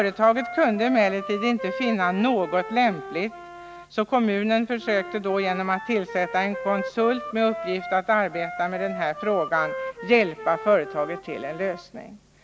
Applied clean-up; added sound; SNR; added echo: none; Wind instrument, woodwind instrument; 11 dB; none.